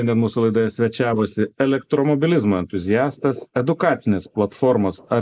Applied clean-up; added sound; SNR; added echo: neural mask model Resemble Enhance denoiser.